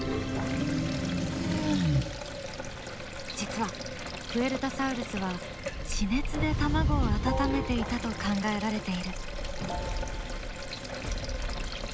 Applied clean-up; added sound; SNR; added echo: none; Sink (filling or washing); 9 dB; none.